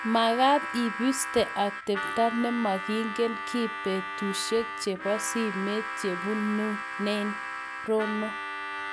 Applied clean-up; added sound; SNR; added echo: none; Harmonica; 6 dB; none.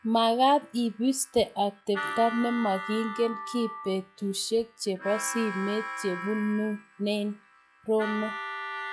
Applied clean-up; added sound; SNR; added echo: classical method log-MMSE.